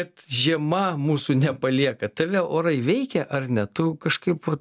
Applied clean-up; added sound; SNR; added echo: none; none; none; none.